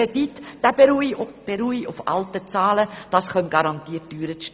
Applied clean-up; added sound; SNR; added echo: none; none; none; none.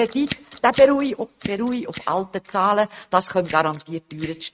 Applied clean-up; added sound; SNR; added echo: neural mask model RNNoise.